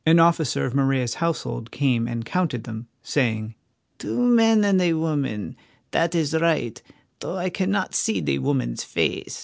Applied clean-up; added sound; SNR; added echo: none; none; none; none.